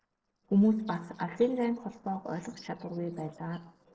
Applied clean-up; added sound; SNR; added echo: neural separator model SepFormer DNS4.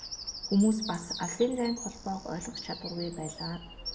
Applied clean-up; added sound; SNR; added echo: none; Bird vocalization, bird call, bird song; 9 dB; reverberation time 1.1 s.